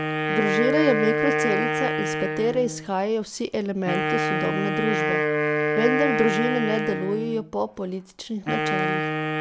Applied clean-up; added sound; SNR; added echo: none; Wind instrument, woodwind instrument; -1 dB; none.